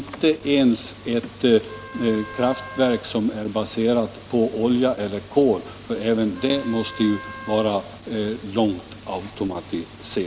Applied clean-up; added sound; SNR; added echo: none; Wind instrument, woodwind instrument; 16 dB; none.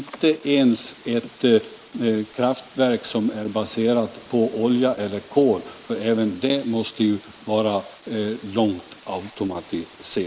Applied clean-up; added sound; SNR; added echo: neural mask model Resemble Enhance denoiser.